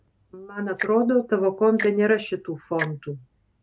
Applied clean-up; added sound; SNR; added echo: none; Tick-tock; 14 dB; none.